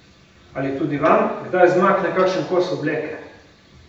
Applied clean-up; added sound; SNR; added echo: none; none; none; reverberation time 0.8 s.